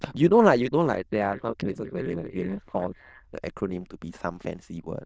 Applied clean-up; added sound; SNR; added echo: neural diffusion model UNIVERSE++.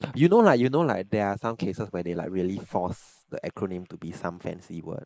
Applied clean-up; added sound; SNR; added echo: neural mask model Resemble Enhance denoiser.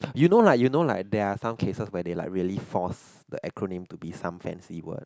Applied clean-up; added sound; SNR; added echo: none; none; none; none.